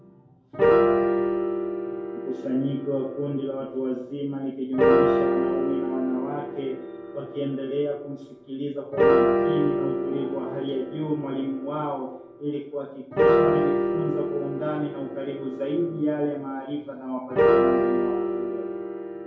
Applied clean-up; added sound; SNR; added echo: none; Piano; -5 dB; reverberation time 2.3 s.